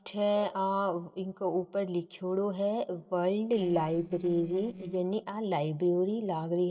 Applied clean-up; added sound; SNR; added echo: neural separator model SepFormer DNS4.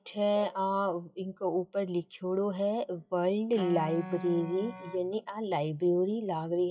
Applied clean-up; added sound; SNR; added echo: classical method WPE with log-MMSE.